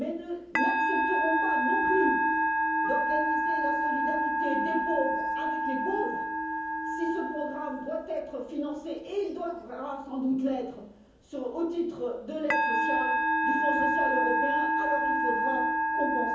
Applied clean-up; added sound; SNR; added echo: none; Musical instrument; -4 dB; reverberation time 0.7 s.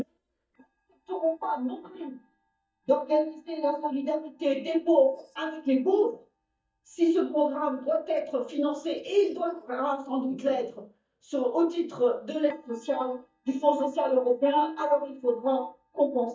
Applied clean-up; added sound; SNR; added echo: neural mask model DeepFilterNet 3.